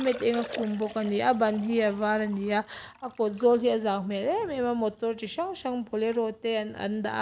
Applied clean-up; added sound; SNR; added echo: none; Liquid; 19 dB; none.